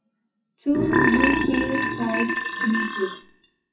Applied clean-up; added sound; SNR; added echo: classical method WPE with log-MMSE.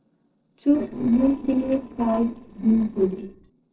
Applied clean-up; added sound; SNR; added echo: neural separator model SepFormer DNS4.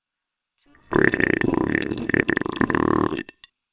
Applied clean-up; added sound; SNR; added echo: neural separator model SepFormer WHAMR!.